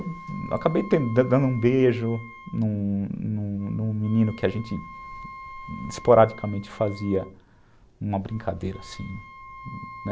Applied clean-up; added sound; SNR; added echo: none; Wind instrument, woodwind instrument; 18 dB; none.